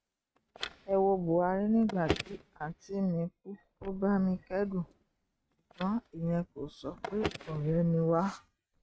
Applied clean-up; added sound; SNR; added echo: neural mask model RNNoise.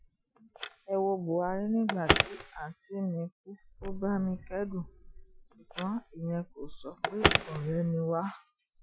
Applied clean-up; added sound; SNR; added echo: classical method Wiener filter.